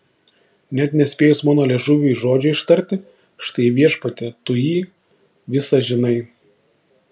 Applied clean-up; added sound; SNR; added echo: none; none; none; none.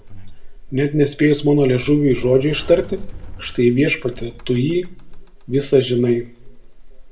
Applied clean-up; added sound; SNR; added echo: none; Sliding door; 13 dB; reverberation time 0.3 s.